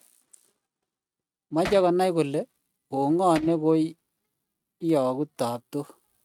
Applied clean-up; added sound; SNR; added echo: neural mask model RNNoise.